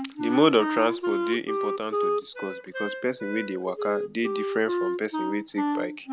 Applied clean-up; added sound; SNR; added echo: none; Wind instrument, woodwind instrument; 2 dB; none.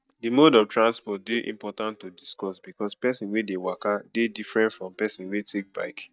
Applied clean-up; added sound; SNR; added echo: neural mask model DeepFilterNet 3.